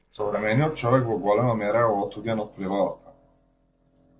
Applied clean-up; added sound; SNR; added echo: neural separator model SepFormer DNS4.